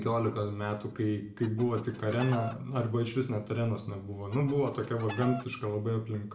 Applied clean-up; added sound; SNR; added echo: none; Chicken, rooster; 13 dB; reverberation time 0.4 s.